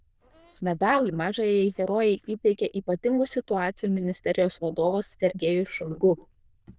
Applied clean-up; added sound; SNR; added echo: neural diffusion model UNIVERSE++.